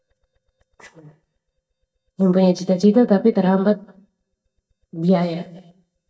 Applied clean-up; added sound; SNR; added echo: neural mask model DeepFilterNet 3.